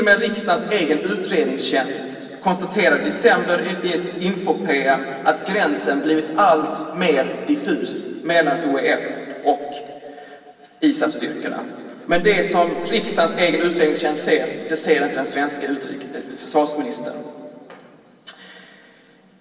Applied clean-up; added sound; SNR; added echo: none; none; none; reverberation time 2.6 s.